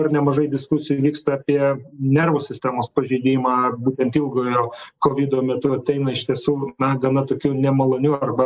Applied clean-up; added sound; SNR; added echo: neural mask model Resemble Enhance denoiser.